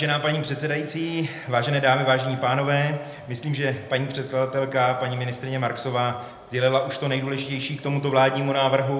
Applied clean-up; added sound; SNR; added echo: none; none; none; reverberation time 0.7 s.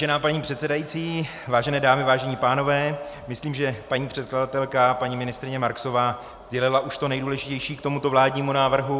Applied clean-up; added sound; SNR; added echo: none; none; none; none.